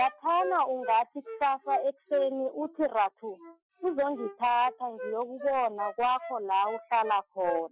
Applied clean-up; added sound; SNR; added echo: classical method Wiener filter.